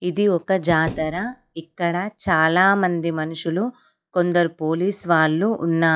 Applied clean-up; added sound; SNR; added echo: classical method log-MMSE.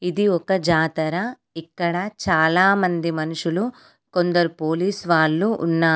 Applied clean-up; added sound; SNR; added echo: none; none; none; none.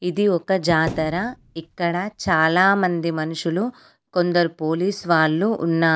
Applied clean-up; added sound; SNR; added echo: none; Thump, thud; 15 dB; none.